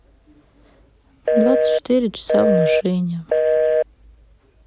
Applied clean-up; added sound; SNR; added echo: none; Telephone; -5 dB; none.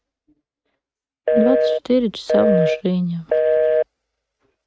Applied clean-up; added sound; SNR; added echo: neural mask model RNNoise.